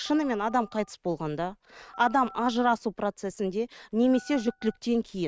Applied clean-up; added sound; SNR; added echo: neural mask model RNNoise.